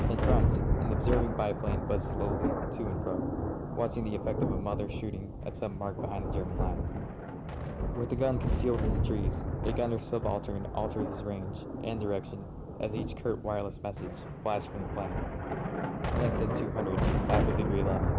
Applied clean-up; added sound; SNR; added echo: none; Thunder; -3 dB; none.